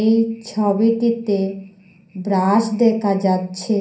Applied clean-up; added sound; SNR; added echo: none; none; none; reverberation time 0.6 s.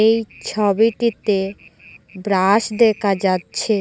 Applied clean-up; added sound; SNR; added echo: none; none; none; none.